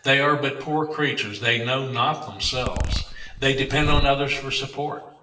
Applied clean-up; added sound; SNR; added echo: none; Zipper (clothing); 3 dB; reverberation time 0.8 s.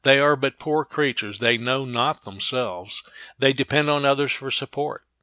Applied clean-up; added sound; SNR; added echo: none; none; none; none.